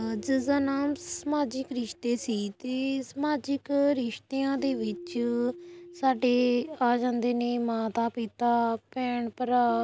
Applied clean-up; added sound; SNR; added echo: none; Keyboard (musical); 20 dB; none.